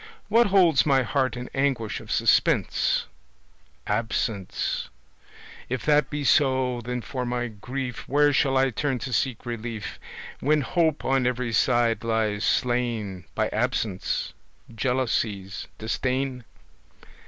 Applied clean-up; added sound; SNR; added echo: none; none; none; none.